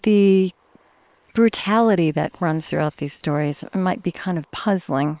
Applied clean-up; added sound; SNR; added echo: neural separator model SepFormer WHAM!.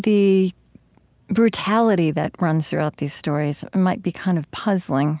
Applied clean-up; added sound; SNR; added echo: none; none; none; none.